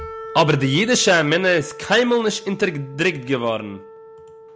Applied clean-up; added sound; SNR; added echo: none; Wind instrument, woodwind instrument; 17 dB; none.